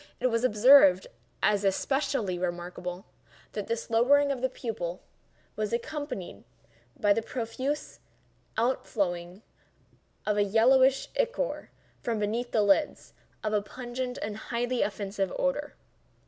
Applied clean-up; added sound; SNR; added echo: none; none; none; none.